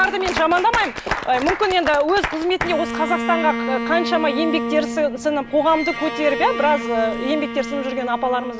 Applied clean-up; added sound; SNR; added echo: none; Bowed string instrument; 8 dB; none.